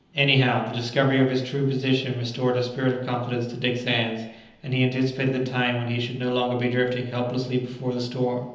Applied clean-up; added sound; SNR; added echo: none; none; none; reverberation time 0.9 s.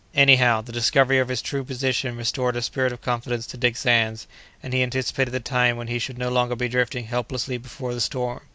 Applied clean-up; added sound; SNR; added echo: none; none; none; none.